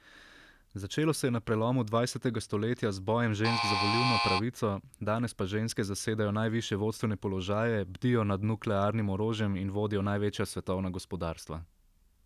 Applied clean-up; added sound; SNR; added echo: none; Alarm; -2 dB; none.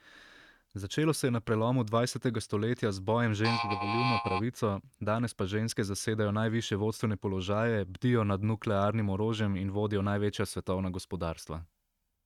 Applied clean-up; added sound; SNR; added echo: neural mask model RNNoise.